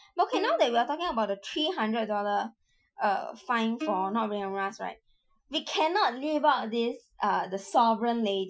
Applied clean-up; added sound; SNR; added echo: classical method Wiener filter.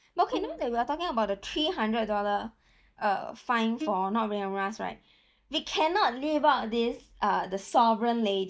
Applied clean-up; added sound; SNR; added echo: neural mask model DeepFilterNet 3.